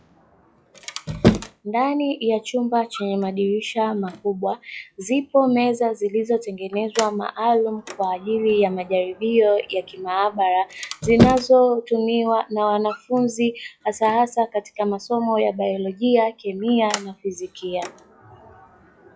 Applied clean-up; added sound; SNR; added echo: classical method log-MMSE.